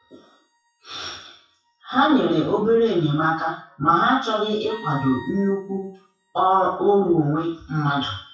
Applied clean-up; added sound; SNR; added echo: classical method WPE with log-MMSE.